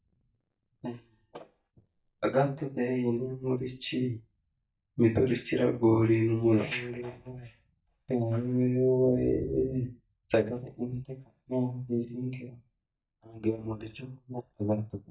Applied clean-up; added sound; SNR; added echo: neural mask model DeepFilterNet 3.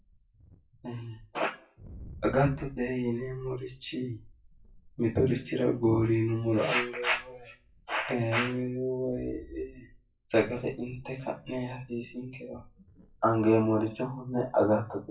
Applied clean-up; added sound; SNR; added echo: classical method WPE with log-MMSE.